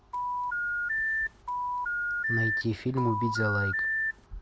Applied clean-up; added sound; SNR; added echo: none; Telephone; -3 dB; none.